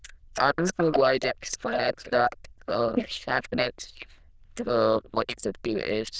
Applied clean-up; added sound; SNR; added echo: neural diffusion model UNIVERSE++.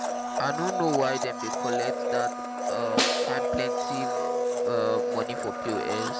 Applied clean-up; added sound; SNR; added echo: none; Domestic sounds, home sounds + Snare drum; -3 dB; none.